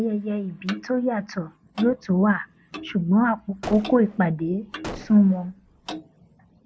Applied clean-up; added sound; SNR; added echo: none; Gunshot, gunfire + Clock; 17 dB; none.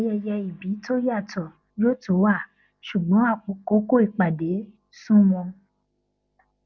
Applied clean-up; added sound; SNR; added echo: none; none; none; none.